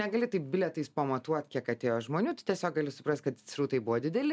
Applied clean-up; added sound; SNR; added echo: none; none; none; none.